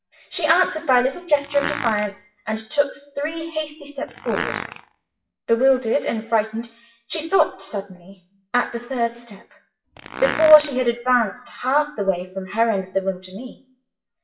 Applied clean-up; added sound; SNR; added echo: classical method WPE with log-MMSE.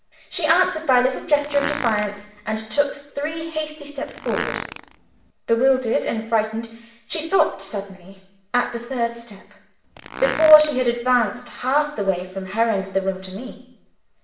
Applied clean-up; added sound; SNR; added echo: none; Fart; 9 dB; reverberation time 0.7 s.